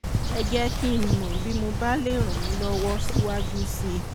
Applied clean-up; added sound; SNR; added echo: none; Bird; -3 dB; none.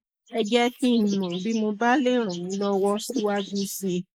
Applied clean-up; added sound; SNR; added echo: neural mask model Resemble Enhance denoiser.